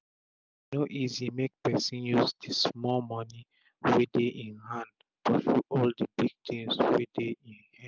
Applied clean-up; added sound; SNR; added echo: none; none; none; none.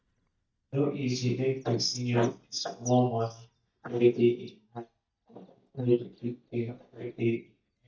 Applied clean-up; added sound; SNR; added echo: neural mask model DeepFilterNet 3.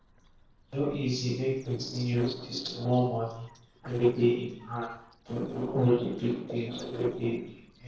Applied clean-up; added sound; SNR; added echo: neural separator model SepFormer DNS4.